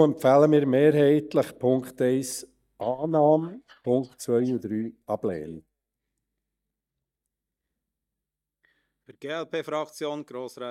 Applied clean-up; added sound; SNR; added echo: neural mask model DeepFilterNet 3.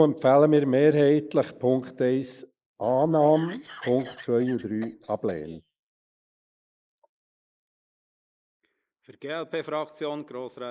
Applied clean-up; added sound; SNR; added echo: neural mask model Resemble Enhance denoiser.